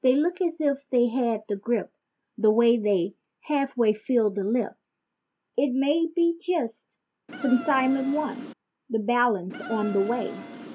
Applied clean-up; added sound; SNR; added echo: none; Insect; 12 dB; none.